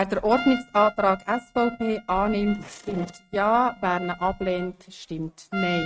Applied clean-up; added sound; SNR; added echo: neural mask model RNNoise.